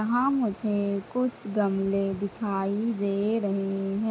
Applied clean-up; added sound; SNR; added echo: none; none; none; none.